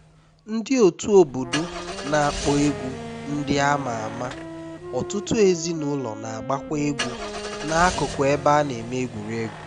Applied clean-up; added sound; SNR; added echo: none; Engine starting / Car + Wind instrument, woodwind instrument; 10 dB; none.